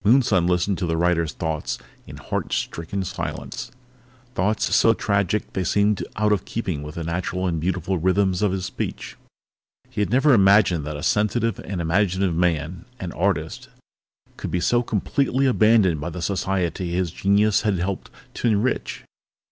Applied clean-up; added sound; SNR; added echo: none; none; none; none.